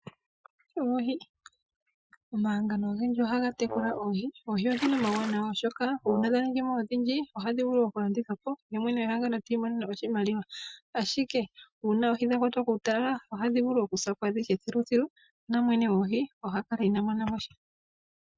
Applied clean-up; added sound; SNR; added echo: classical method Wiener filter.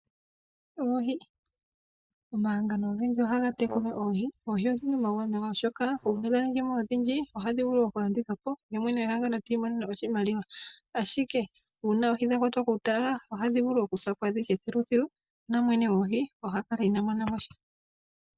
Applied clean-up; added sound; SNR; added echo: neural mask model DeepFilterNet 3.